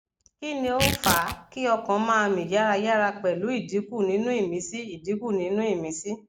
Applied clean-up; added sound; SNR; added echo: none; Tearing; 6 dB; none.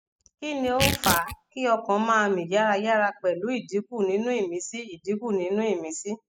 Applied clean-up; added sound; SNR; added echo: classical method spectral subtraction.